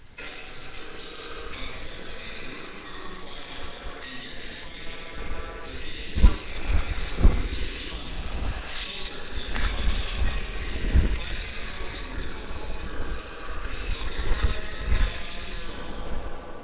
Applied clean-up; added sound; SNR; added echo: neural separator model SepFormer WHAMR!.